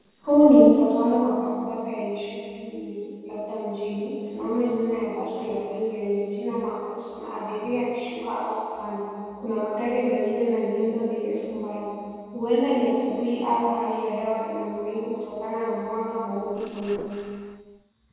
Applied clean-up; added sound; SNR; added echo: neural separator model SepFormer DNS4.